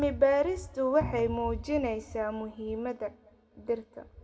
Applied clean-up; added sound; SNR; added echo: none; Bowed string instrument; 11 dB; reverberation time 1.4 s.